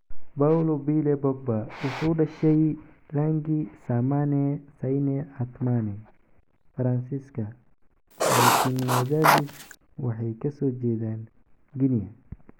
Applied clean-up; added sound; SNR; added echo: none; Writing; -3 dB; none.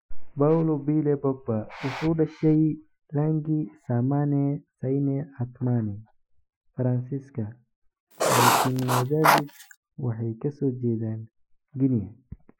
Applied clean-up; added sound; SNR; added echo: classical method Wiener filter.